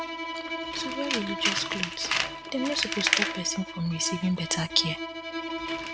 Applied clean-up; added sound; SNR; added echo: none; Bowed string instrument + Tools; 0 dB; none.